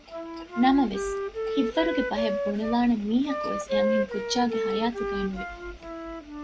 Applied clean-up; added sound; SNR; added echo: none; Wind instrument, woodwind instrument; 3 dB; none.